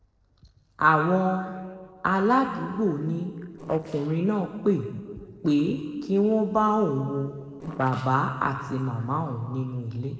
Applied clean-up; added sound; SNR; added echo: neural separator model SepFormer DNS4.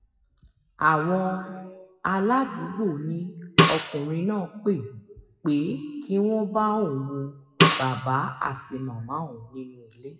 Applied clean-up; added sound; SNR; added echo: classical method WPE with log-MMSE.